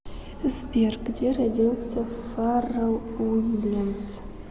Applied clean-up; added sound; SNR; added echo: none; none; none; none.